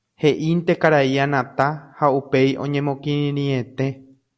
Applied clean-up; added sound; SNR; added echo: none; none; none; none.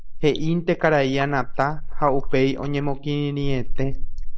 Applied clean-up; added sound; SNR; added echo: neural mask model Resemble Enhance denoiser.